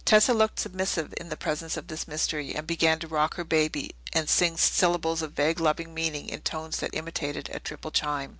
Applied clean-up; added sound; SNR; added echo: none; none; none; none.